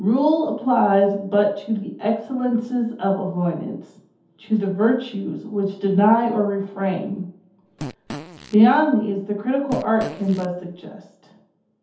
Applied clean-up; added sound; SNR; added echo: none; Fart; 14 dB; reverberation time 0.6 s.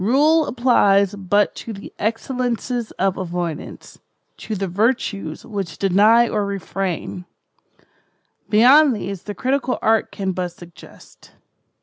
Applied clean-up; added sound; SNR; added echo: none; none; none; none.